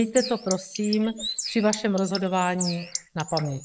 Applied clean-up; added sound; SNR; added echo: neural mask model Resemble Enhance denoiser.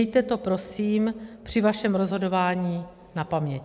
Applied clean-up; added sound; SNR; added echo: none; none; none; none.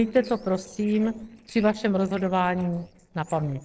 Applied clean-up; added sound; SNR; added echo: neural separator model SepFormer DNS4.